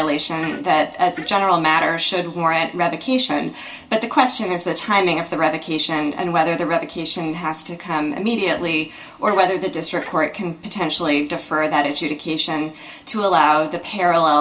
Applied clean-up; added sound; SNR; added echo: none; Fart; 18 dB; reverberation time 0.2 s.